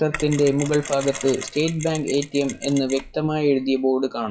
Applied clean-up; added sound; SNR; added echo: classical method WPE with log-MMSE.